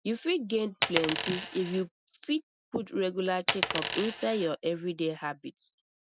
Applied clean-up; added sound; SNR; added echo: none; Coin (dropping); 1 dB; none.